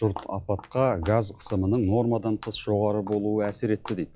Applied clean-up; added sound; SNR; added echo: classical method log-MMSE.